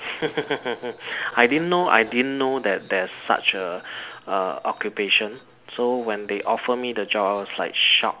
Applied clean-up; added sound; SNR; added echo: none; none; none; none.